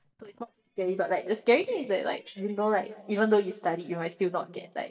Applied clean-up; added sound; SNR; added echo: neural mask model DeepFilterNet 3.